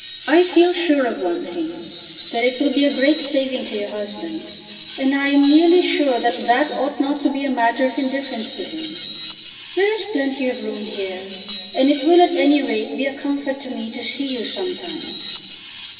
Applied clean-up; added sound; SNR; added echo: none; Screech; 3 dB; reverberation time 2.4 s.